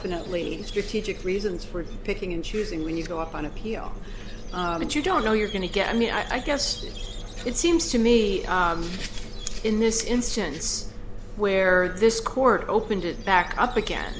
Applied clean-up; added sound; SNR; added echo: none; Squeak; 17 dB; none.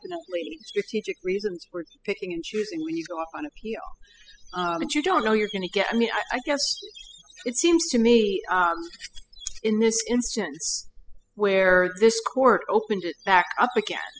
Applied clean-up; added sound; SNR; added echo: classical method spectral subtraction.